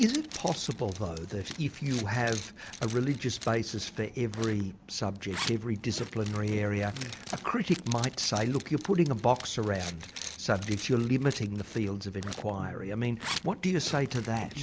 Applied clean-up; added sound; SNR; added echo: none; Zipper (clothing); 13 dB; none.